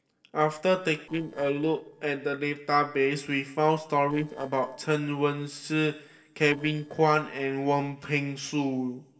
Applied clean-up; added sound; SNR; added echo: neural separator model SepFormer DNS4.